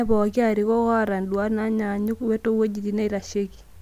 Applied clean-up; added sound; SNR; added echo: none; none; none; none.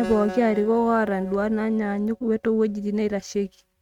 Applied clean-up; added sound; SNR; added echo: neural mask model RNNoise.